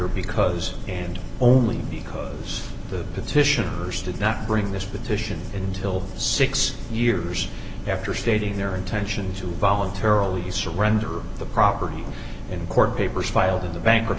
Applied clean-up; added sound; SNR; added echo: none; none; none; none.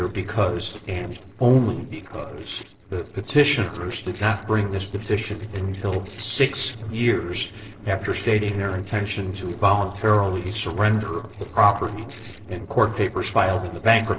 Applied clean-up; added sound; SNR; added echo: neural separator model SepFormer DNS4.